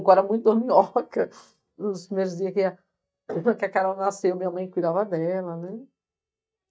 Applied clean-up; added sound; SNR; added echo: neural mask model DeepFilterNet 3.